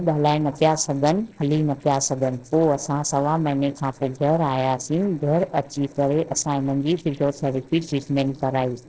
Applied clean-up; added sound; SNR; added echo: neural separator model SepFormer DNS4.